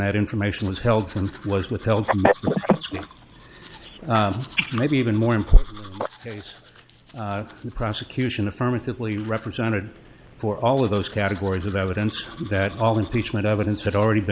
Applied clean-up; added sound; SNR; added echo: none; Domestic sounds, home sounds; 20 dB; none.